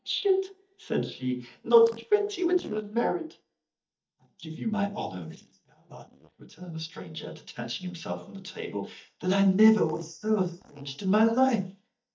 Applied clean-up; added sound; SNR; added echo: neural mask model DeepFilterNet 3.